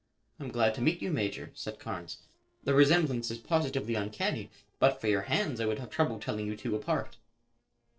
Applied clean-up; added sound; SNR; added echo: neural separator model SepFormer DNS4.